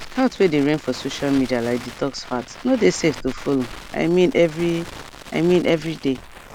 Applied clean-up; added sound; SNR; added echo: none; Crackle; 16 dB; none.